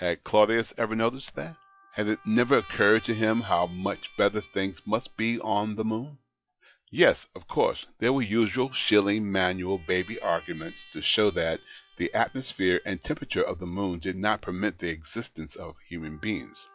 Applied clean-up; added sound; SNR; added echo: classical method log-MMSE.